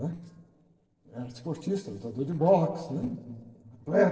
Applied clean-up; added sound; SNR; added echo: neural separator model SepFormer DNS4.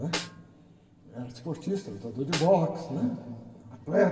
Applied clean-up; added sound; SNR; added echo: none; Snare drum; 12 dB; reverberation time 2.2 s.